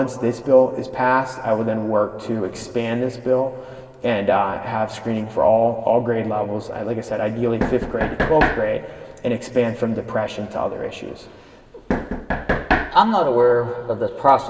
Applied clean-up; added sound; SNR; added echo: none; Knock; 2 dB; reverberation time 2.3 s.